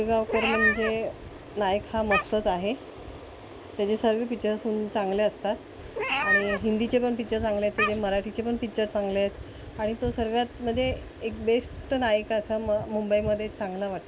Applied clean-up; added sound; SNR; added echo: none; Meow; 3 dB; none.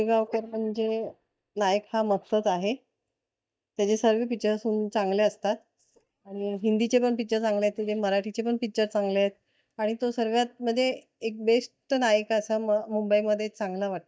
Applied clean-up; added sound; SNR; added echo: neural mask model DeepFilterNet 3.